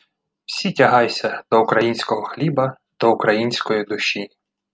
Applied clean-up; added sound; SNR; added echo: none; none; none; none.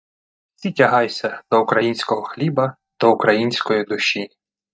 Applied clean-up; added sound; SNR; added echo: neural mask model DeepFilterNet 3.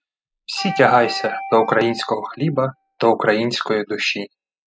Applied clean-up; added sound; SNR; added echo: classical method spectral subtraction.